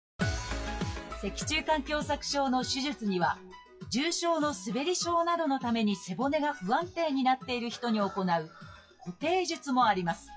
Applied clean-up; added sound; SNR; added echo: classical method WPE with log-MMSE.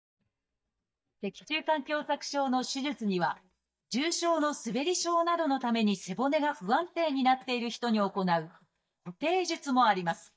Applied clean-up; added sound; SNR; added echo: neural mask model DeepFilterNet 3.